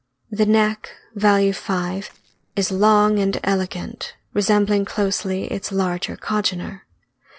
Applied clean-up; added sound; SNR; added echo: neural separator model SepFormer DNS4.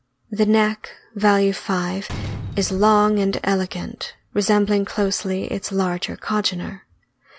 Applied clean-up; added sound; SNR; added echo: none; Slam; 14 dB; none.